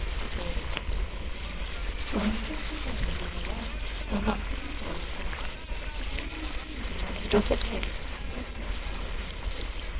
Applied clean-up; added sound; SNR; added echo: neural separator model SepFormer WHAMR!.